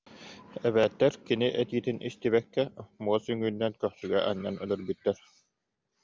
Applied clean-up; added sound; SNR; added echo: none; none; none; none.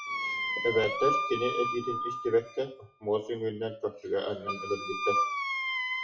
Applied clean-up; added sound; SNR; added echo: classical method WPE with log-MMSE.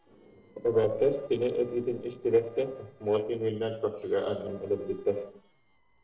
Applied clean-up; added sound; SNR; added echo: neural separator model SepFormer DNS4.